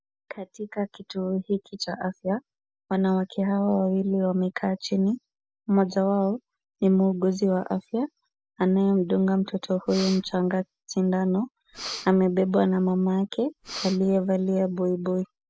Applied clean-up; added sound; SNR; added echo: none; Breathing; 14 dB; none.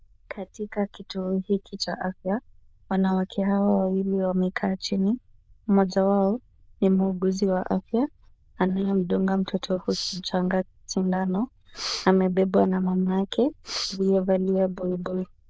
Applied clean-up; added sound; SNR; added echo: neural diffusion model UNIVERSE++.